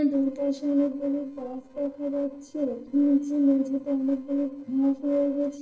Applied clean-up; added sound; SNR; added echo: neural separator model SepFormer DNS4.